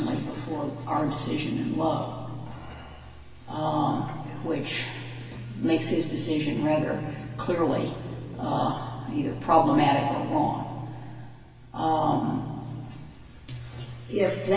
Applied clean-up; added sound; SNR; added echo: none; none; none; reverberation time 2.3 s.